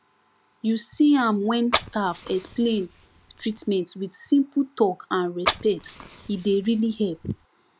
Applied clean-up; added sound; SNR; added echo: none; Fire; 7 dB; none.